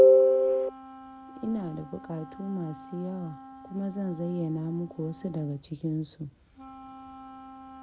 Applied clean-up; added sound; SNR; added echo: none; Wind instrument, woodwind instrument; 19 dB; none.